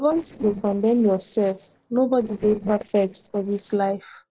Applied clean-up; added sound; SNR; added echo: neural separator model SepFormer DNS4.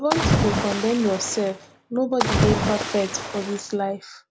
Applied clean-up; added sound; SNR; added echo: none; Splash, splatter; 0 dB; none.